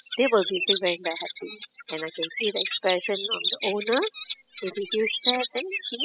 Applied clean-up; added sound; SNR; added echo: classical method spectral subtraction.